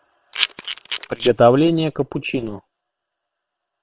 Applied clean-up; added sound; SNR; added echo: neural separator model SepFormer WHAM!.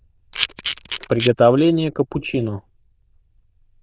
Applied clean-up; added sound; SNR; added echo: neural diffusion model UNIVERSE++.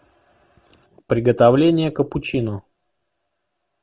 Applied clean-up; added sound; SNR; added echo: none; none; none; none.